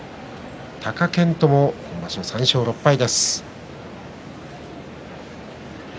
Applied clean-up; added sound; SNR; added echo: none; none; none; none.